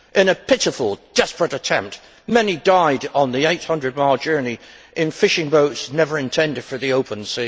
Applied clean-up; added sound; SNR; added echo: none; none; none; none.